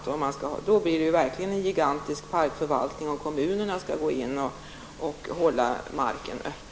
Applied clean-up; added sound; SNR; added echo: none; none; none; none.